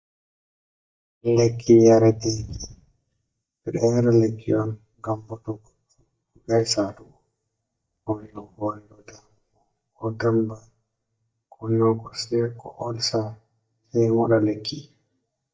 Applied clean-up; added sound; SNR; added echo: neural mask model DeepFilterNet 3.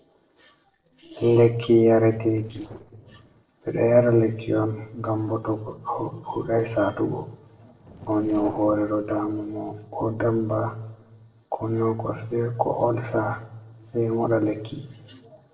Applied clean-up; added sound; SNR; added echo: neural separator model SepFormer DNS4.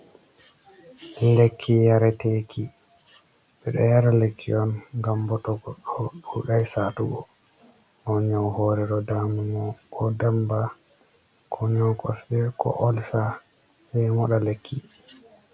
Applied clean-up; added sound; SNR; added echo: none; none; none; none.